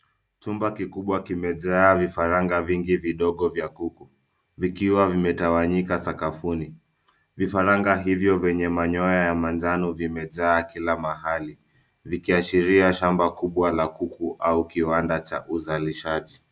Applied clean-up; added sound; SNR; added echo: none; none; none; none.